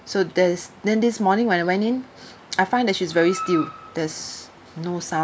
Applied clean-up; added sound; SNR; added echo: none; none; none; none.